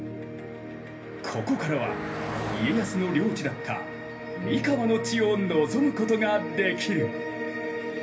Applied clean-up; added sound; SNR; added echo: none; Car passing by; 14 dB; reverberation time 0.3 s.